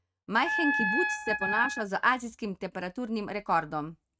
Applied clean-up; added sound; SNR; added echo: neural mask model RNNoise.